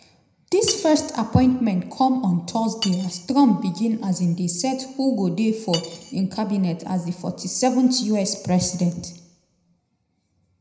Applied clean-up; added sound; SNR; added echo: none; Cutlery, silverware; 16 dB; reverberation time 0.8 s.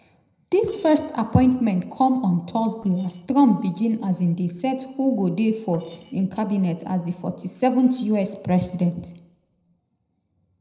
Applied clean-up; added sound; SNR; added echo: neural separator model SepFormer DNS4.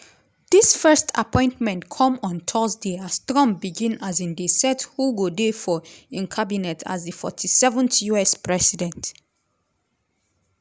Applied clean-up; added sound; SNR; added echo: none; none; none; none.